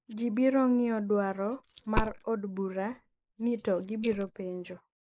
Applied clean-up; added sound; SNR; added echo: neural mask model Resemble Enhance denoiser.